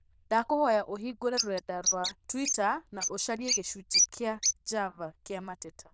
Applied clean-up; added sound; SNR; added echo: neural diffusion model UNIVERSE++.